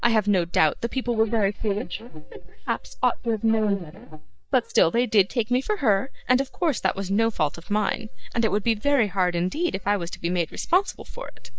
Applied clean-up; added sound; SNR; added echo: neural mask model DeepFilterNet 3.